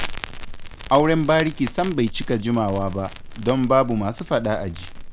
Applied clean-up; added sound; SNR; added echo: none; Crackle; 9 dB; none.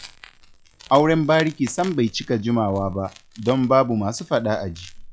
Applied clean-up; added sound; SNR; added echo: classical method log-MMSE.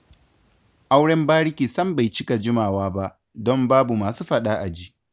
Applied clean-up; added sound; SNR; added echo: none; none; none; none.